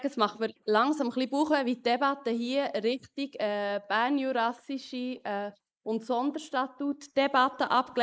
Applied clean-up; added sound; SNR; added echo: neural mask model Resemble Enhance denoiser.